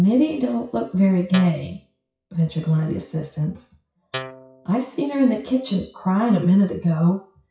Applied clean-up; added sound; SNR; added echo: classical method WPE with log-MMSE.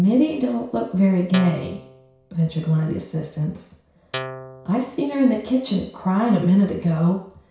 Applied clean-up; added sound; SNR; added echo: none; Guitar; 12 dB; reverberation time 0.6 s.